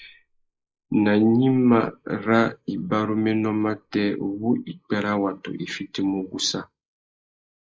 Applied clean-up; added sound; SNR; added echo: neural mask model Resemble Enhance denoiser.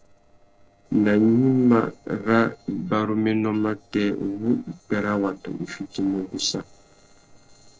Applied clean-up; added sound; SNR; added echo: neural separator model SepFormer DNS4.